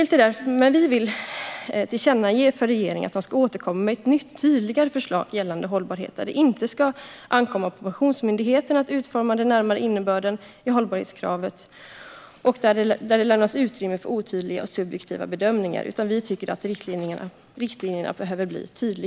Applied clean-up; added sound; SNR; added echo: none; none; none; none.